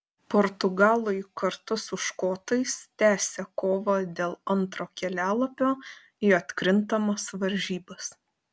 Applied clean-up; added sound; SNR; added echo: none; none; none; none.